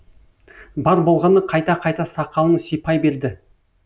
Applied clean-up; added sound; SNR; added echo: none; none; none; none.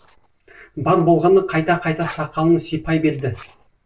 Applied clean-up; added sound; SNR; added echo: neural separator model SepFormer DNS4.